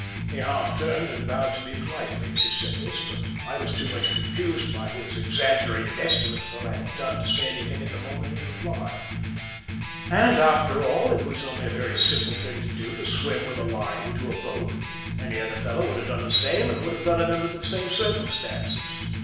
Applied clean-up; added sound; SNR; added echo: none; Electric guitar; 4 dB; reverberation time 0.9 s.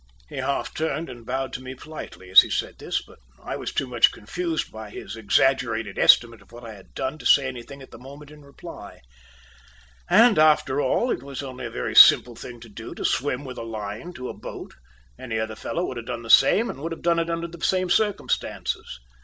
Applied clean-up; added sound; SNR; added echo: none; none; none; none.